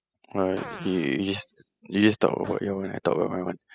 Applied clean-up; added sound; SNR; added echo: classical method spectral subtraction.